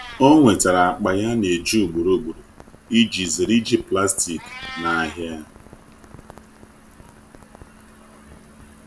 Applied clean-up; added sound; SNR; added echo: none; Rain + Meow; 20 dB; none.